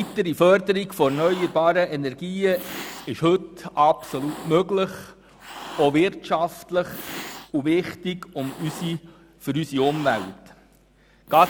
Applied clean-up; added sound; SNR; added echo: none; Cat; 17 dB; none.